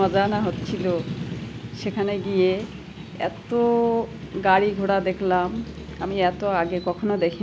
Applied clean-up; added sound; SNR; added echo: none; none; none; none.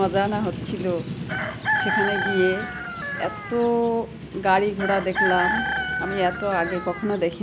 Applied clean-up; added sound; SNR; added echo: none; Chicken, rooster; 3 dB; none.